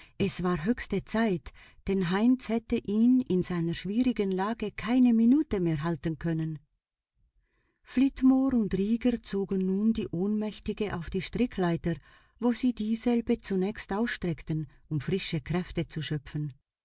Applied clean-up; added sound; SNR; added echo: none; none; none; none.